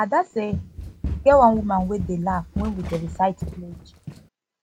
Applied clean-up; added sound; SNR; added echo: none; Run; 10 dB; none.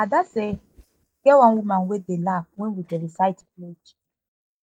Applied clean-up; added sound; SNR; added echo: neural mask model DeepFilterNet 3.